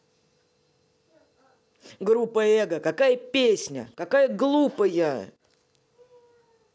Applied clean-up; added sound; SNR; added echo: none; none; none; none.